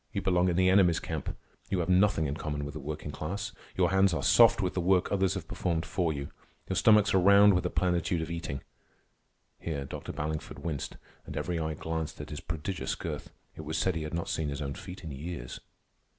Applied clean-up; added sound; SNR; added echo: none; none; none; none.